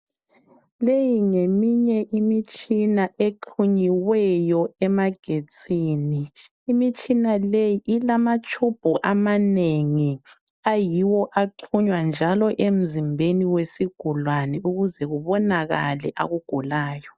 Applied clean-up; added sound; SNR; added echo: none; none; none; none.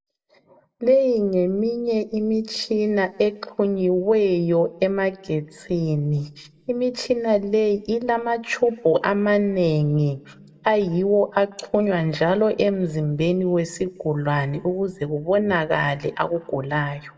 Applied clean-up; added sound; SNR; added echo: none; none; none; reverberation time 0.6 s.